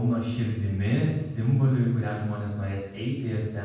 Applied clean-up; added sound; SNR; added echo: none; none; none; reverberation time 1.1 s.